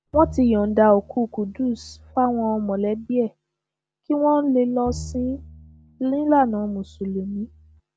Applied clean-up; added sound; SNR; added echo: none; Bowed string instrument; 17 dB; none.